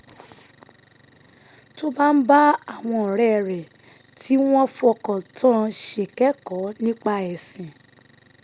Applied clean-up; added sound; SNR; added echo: none; none; none; none.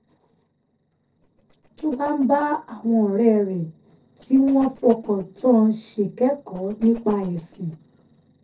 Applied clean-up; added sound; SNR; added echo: neural separator model SepFormer DNS4.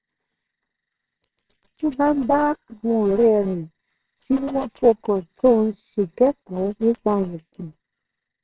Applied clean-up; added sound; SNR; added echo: neural separator model SepFormer WHAMR!.